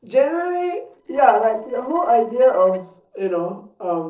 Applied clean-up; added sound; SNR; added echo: neural separator model SepFormer DNS4.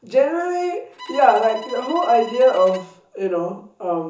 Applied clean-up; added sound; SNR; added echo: none; Bowed string instrument; 18 dB; reverberation time 0.8 s.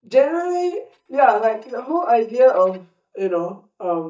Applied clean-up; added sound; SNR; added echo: neural mask model DeepFilterNet 3.